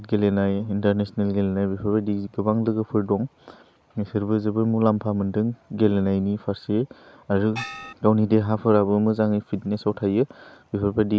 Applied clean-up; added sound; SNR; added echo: none; Gong; 11 dB; none.